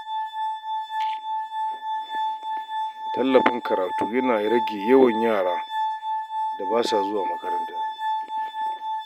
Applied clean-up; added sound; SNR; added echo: none; Glass; 2 dB; none.